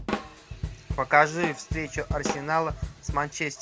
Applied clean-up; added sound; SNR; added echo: none; Drum kit; 6 dB; none.